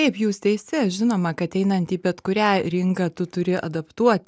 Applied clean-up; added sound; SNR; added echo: none; none; none; none.